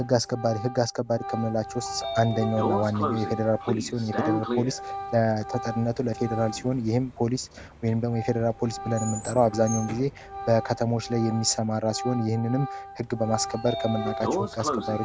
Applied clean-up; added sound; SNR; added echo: none; Sliding door / Train + Organ; 7 dB; none.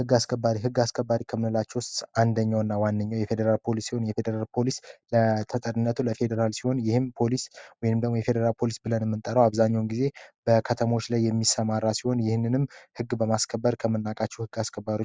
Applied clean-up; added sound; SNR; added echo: none; none; none; none.